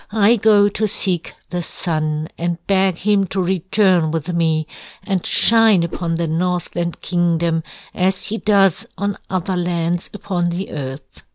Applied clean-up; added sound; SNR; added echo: none; Whoosh, swoosh, swish; 11 dB; none.